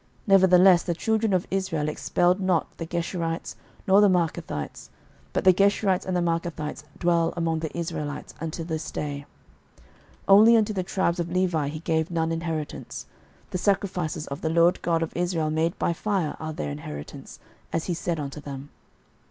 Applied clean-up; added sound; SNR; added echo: none; none; none; none.